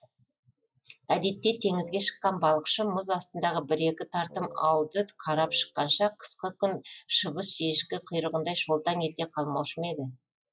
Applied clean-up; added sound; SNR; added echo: classical method log-MMSE.